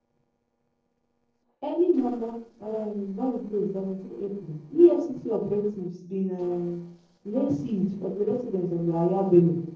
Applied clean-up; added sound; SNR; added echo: neural separator model SepFormer DNS4.